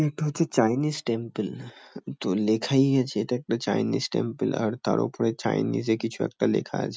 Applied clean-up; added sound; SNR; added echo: none; none; none; none.